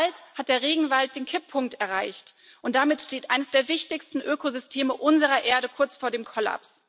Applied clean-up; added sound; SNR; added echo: none; none; none; none.